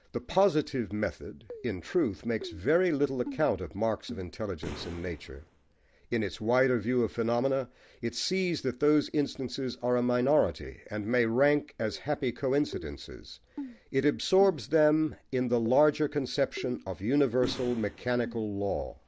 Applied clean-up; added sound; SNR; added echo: none; Keyboard (musical) + Boom; 16 dB; none.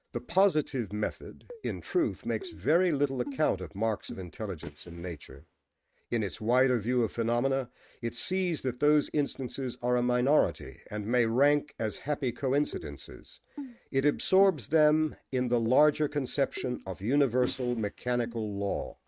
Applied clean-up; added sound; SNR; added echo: neural mask model RNNoise.